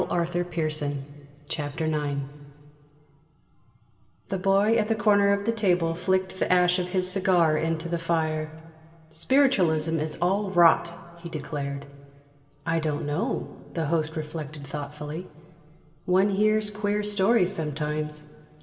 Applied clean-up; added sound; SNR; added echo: none; none; none; reverberation time 1.9 s.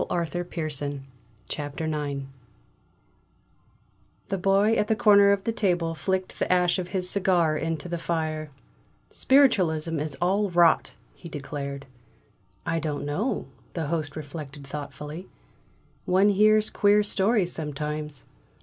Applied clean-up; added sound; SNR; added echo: none; none; none; none.